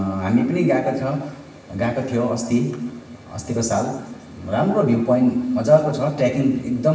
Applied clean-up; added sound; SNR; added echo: none; none; none; reverberation time 1.0 s.